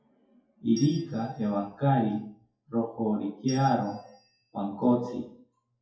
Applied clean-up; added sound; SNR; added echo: classical method WPE with log-MMSE.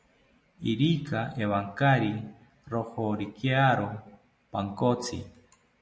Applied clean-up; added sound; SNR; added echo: none; none; none; none.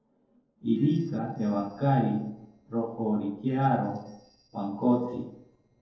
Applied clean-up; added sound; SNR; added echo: neural separator model SepFormer DNS4.